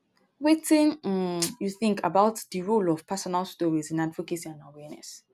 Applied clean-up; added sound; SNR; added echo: none; none; none; none.